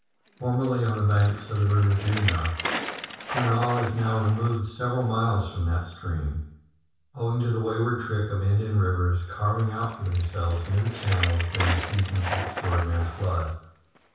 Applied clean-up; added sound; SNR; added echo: none; Bicycle; 11 dB; reverberation time 0.7 s.